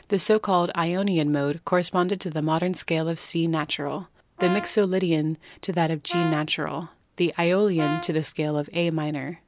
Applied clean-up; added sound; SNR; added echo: none; Brass instrument; 10 dB; none.